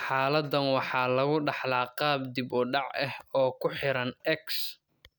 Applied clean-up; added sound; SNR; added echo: none; none; none; none.